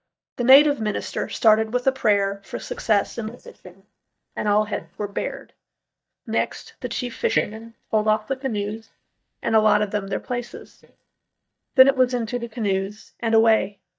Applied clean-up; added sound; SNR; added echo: neural mask model DeepFilterNet 3.